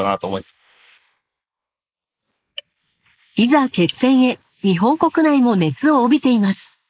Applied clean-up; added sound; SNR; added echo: neural mask model Resemble Enhance denoiser.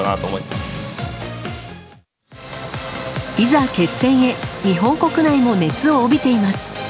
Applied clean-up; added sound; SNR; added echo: none; none; none; none.